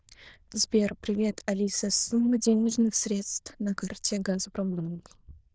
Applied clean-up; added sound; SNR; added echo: neural diffusion model UNIVERSE++.